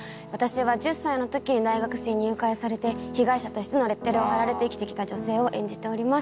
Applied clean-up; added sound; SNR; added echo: none; none; none; none.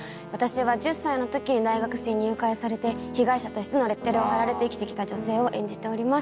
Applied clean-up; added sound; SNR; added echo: none; Wind instrument, woodwind instrument; 19 dB; none.